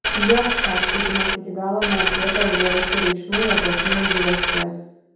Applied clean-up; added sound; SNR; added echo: none; Coin (dropping); -3 dB; reverberation time 0.9 s.